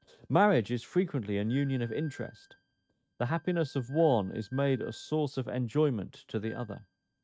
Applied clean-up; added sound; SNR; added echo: neural mask model RNNoise.